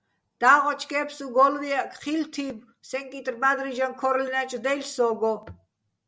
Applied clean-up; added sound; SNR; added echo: none; none; none; none.